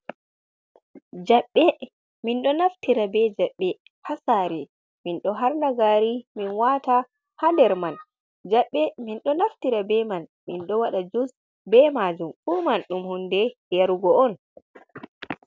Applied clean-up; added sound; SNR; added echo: none; none; none; none.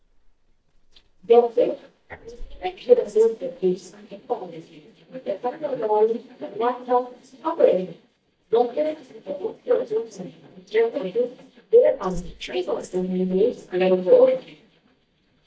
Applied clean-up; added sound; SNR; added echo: neural mask model DeepFilterNet 3.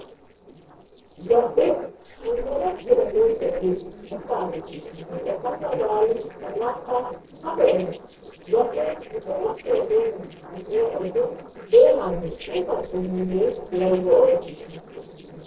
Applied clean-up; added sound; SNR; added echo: neural separator model SepFormer DNS4.